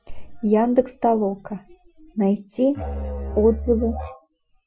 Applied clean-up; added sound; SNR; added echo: classical method Wiener filter.